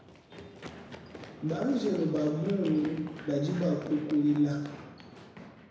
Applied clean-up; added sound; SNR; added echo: none; Run; 15 dB; reverberation time 1.0 s.